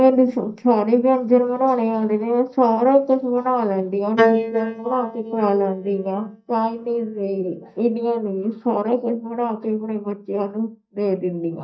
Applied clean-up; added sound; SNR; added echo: neural mask model DeepFilterNet 3.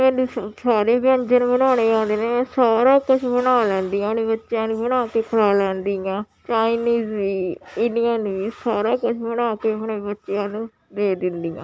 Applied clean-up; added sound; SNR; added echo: none; none; none; none.